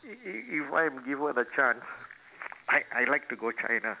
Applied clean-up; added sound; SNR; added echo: none; none; none; none.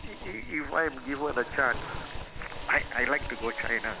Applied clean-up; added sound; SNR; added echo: none; Drill + Domestic sounds, home sounds; 8 dB; none.